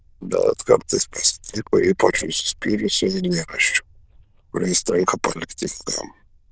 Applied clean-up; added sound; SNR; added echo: neural diffusion model UNIVERSE++.